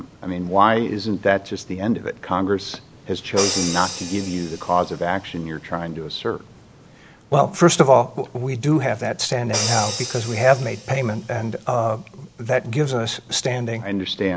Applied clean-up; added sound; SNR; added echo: none; Crash cymbal; 13 dB; none.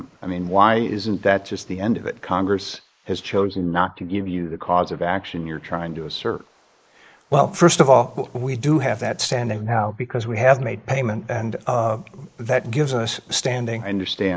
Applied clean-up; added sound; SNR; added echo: neural mask model Resemble Enhance denoiser.